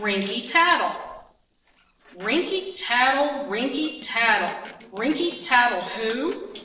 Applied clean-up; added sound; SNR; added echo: neural separator model SepFormer DNS4.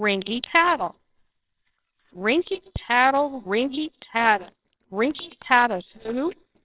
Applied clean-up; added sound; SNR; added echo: neural separator model SepFormer WHAMR!.